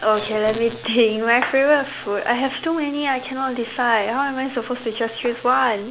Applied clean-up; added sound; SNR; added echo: none; none; none; none.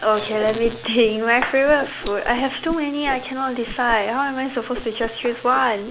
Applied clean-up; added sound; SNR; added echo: none; Whoosh, swoosh, swish; 15 dB; none.